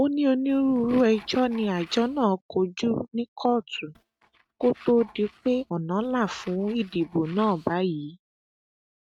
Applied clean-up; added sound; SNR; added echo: neural mask model RNNoise.